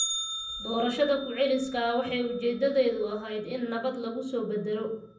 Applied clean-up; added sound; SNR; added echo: none; Bell; 10 dB; reverberation time 0.6 s.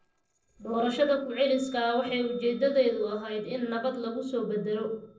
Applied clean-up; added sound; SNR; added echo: neural separator model SepFormer DNS4.